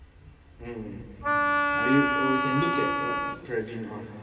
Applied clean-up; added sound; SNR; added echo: none; Wind instrument, woodwind instrument; -4 dB; reverberation time 2.5 s.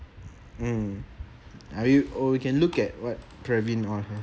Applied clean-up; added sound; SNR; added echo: none; none; none; none.